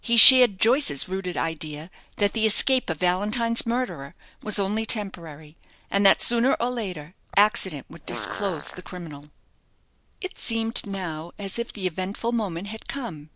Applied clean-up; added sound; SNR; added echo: none; Fart; 13 dB; none.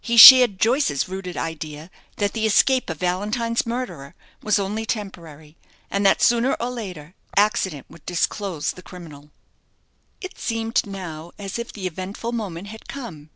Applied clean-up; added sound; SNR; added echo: none; none; none; none.